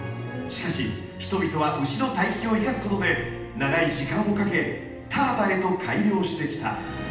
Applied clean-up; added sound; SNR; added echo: none; Idling / Accelerating, revving, vroom / Car; 20 dB; reverberation time 0.8 s.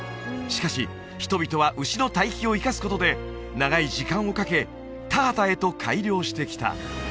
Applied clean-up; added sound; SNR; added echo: none; none; none; none.